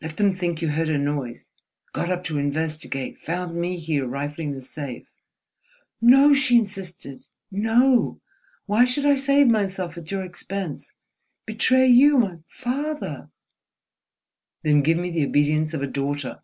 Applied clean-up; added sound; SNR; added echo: none; none; none; none.